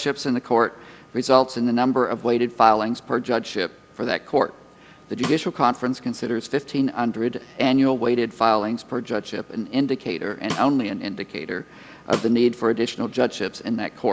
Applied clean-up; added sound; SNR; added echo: none; Snare drum; 13 dB; none.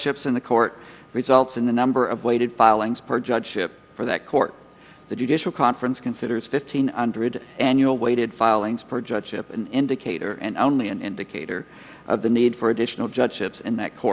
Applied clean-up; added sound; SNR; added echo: none; none; none; none.